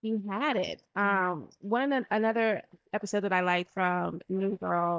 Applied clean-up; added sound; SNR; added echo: neural mask model DeepFilterNet 3.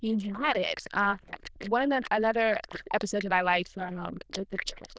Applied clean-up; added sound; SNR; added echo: neural diffusion model UNIVERSE++.